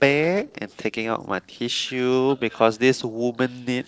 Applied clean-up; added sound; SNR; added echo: neural separator model SepFormer DNS4.